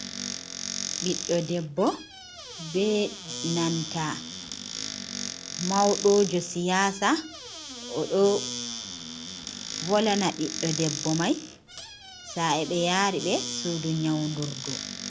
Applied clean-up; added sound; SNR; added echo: none; Squeak / Cupboard open or close; 8 dB; none.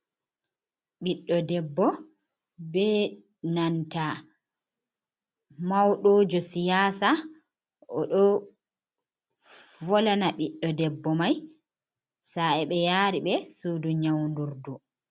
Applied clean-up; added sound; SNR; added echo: none; none; none; none.